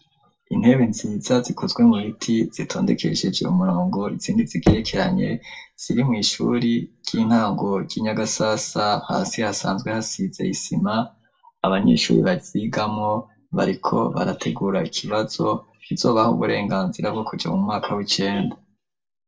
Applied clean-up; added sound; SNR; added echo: neural separator model SepFormer DNS4.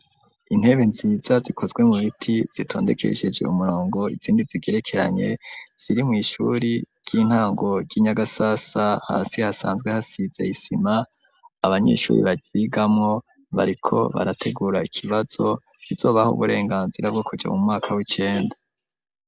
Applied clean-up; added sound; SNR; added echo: none; none; none; none.